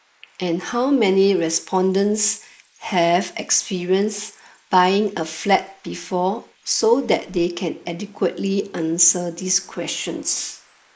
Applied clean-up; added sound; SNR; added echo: neural mask model Resemble Enhance denoiser.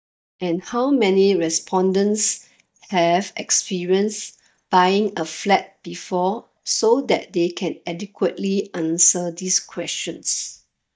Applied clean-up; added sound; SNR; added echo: neural mask model DeepFilterNet 3.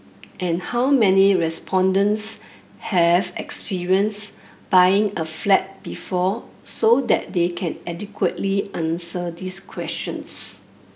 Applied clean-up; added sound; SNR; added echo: none; none; none; none.